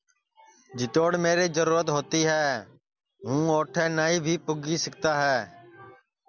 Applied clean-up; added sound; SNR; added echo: none; none; none; none.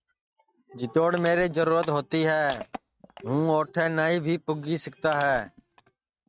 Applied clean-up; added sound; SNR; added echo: neural mask model RNNoise.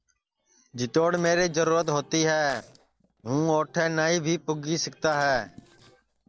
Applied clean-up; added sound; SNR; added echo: neural separator model SepFormer DNS4.